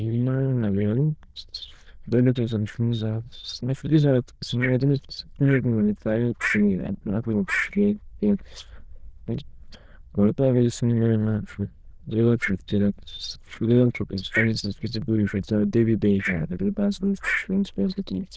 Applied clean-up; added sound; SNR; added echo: neural diffusion model UNIVERSE++.